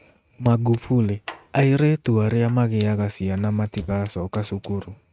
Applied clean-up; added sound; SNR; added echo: neural mask model RNNoise.